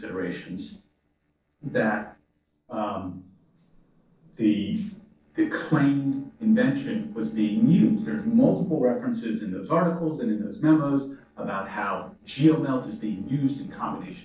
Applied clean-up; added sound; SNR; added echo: neural separator model SepFormer DNS4.